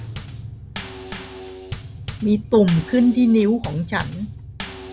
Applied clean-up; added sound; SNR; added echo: none; Bass drum / Snare drum / Drum kit; 12 dB; none.